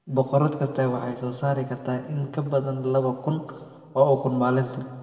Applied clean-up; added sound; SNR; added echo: none; none; none; reverberation time 1.7 s.